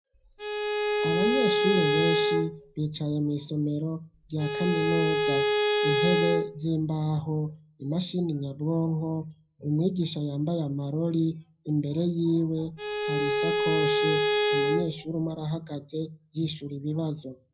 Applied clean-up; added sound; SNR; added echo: none; Bowed string instrument; -2 dB; reverberation time 0.3 s.